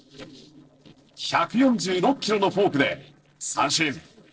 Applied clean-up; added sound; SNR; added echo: neural separator model SepFormer DNS4.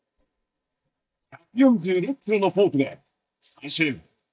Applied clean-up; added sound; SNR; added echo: neural mask model DeepFilterNet 3.